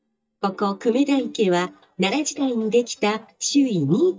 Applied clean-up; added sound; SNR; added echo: neural mask model DeepFilterNet 3.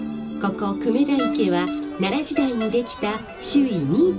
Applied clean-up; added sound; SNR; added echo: none; Crowd; 13 dB; reverberation time 0.2 s.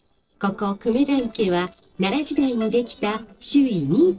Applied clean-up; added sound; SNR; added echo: neural separator model SepFormer DNS4.